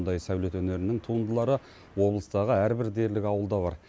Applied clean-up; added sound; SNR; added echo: none; none; none; none.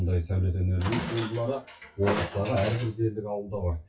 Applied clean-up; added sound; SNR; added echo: classical method WPE with log-MMSE.